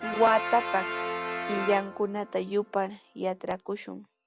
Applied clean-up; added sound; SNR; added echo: none; Brass instrument; 7 dB; none.